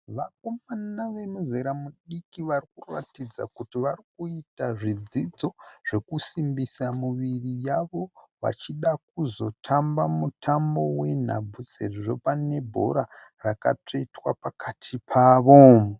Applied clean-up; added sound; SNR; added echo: none; none; none; none.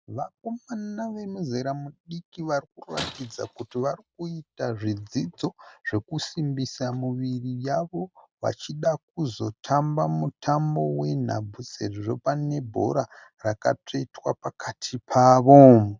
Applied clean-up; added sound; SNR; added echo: none; Shatter; 18 dB; none.